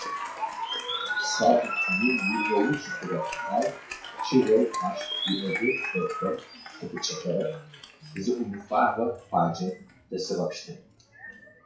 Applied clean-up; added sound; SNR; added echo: classical method WPE with log-MMSE.